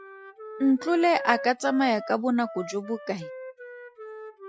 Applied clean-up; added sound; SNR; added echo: classical method Wiener filter.